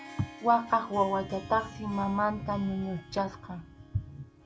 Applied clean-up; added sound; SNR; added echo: none; Harp; 19 dB; none.